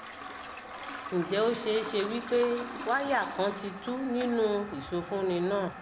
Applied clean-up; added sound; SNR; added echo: none; Toilet flush; 10 dB; none.